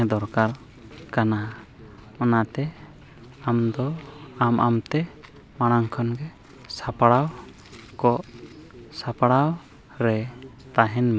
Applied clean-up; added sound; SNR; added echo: none; none; none; none.